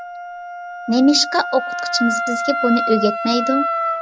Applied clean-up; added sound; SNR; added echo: none; Wind instrument, woodwind instrument; 3 dB; none.